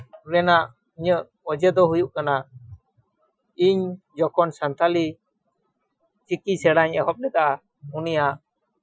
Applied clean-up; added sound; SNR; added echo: classical method Wiener filter.